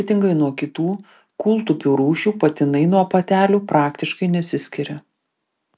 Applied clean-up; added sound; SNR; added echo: none; none; none; none.